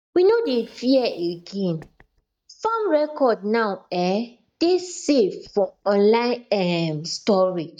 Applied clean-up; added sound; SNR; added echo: neural mask model DeepFilterNet 3.